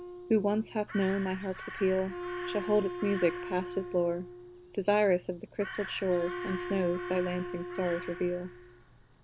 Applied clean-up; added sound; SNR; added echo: none; Wind instrument, woodwind instrument + Crow; 9 dB; none.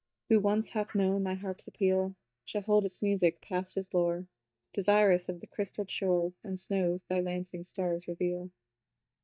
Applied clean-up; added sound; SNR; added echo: neural mask model DeepFilterNet 3.